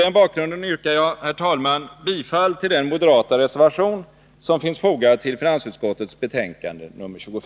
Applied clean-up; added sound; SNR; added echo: none; none; none; none.